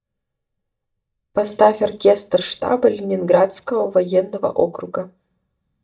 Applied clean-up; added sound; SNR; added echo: neural mask model DeepFilterNet 3.